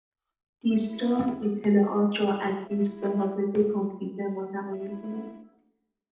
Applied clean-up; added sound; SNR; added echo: neural separator model SepFormer DNS4.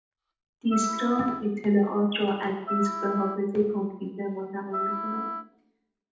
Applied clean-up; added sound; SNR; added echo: none; Wind instrument, woodwind instrument; 7 dB; reverberation time 0.9 s.